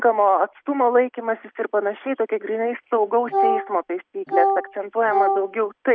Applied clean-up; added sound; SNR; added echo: none; Wind instrument, woodwind instrument; 0 dB; none.